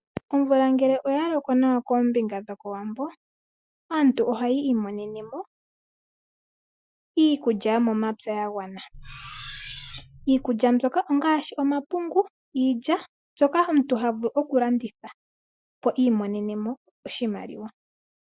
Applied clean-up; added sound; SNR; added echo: classical method Wiener filter.